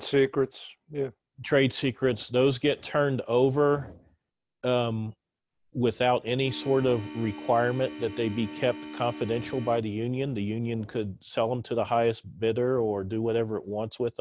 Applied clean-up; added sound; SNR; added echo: none; Organ; 12 dB; none.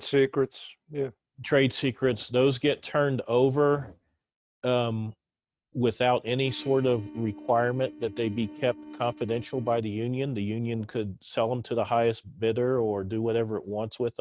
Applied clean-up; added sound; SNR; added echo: neural mask model RNNoise.